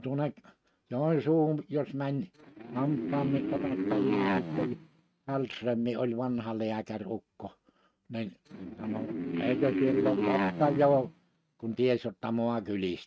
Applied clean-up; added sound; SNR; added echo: neural mask model RNNoise.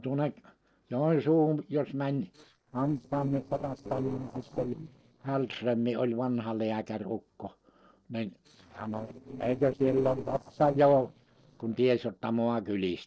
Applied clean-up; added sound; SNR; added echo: neural separator model SepFormer DNS4.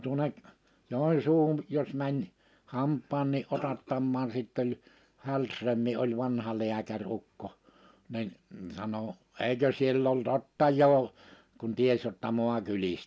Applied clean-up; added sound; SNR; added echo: none; none; none; none.